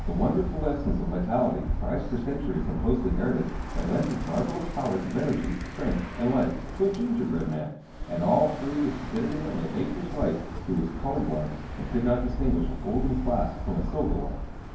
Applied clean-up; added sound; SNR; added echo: none; Bird; 5 dB; reverberation time 0.9 s.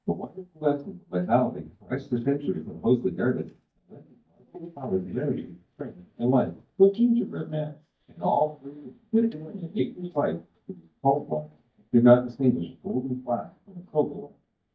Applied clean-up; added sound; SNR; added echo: neural mask model DeepFilterNet 3.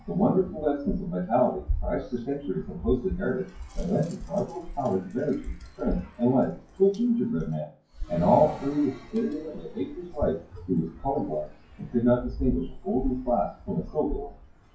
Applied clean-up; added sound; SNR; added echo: classical method WPE with log-MMSE.